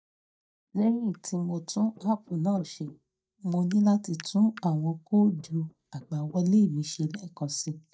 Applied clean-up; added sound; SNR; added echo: neural mask model DeepFilterNet 3.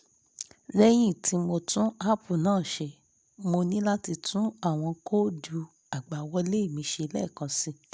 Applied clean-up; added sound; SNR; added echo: none; none; none; none.